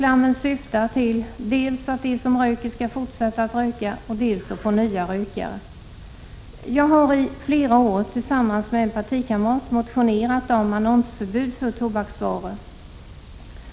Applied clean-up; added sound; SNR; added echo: none; none; none; none.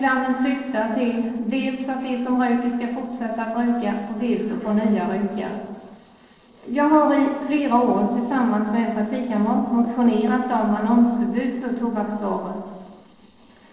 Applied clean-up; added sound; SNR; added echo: neural separator model SepFormer DNS4.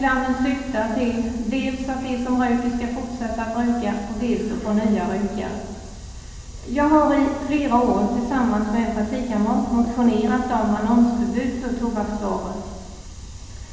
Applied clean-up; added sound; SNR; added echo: none; Knock; 17 dB; reverberation time 1.3 s.